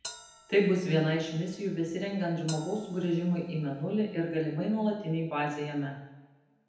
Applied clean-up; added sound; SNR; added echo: none; Bell; 20 dB; reverberation time 0.9 s.